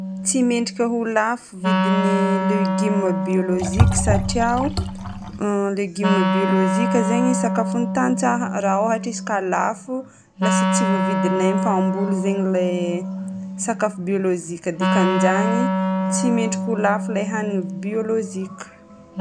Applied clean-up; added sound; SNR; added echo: none; Wind instrument, woodwind instrument + Liquid; 0 dB; none.